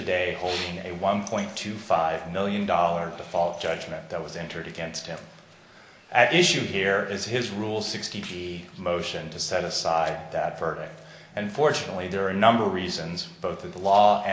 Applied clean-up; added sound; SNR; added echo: none; none; none; none.